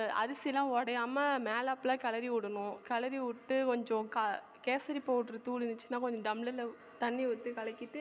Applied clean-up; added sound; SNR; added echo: none; none; none; none.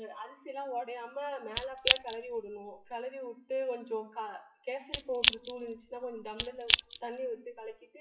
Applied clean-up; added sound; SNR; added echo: classical method WPE with log-MMSE.